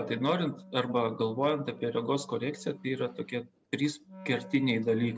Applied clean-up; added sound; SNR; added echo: none; Wind instrument, woodwind instrument; 20 dB; none.